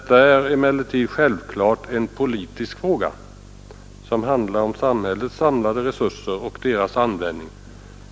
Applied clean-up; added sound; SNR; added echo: none; none; none; none.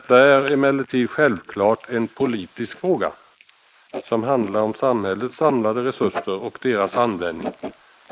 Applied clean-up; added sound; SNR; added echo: neural mask model Resemble Enhance denoiser.